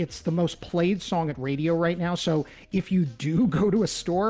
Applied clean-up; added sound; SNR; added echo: none; none; none; none.